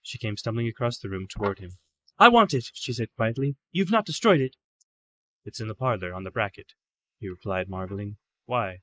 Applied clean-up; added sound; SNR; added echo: neural mask model Resemble Enhance denoiser.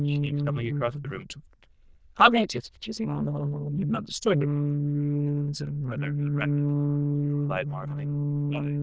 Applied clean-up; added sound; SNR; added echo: neural diffusion model UNIVERSE++.